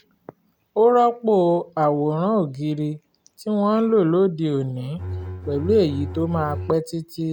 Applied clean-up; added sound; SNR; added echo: none; Bowed string instrument; 9 dB; none.